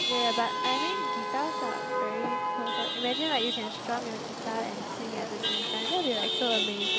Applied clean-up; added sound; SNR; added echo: none; Chatter / Traffic noise, roadway noise / Vehicle horn, car horn, honking / Engine; -3 dB; none.